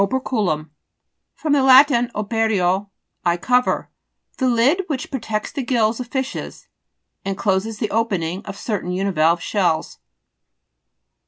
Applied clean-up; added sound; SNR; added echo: none; none; none; none.